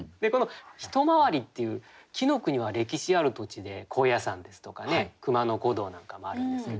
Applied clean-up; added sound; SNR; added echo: none; none; none; none.